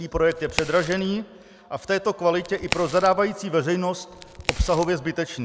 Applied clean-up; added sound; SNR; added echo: none; Crack; 10 dB; none.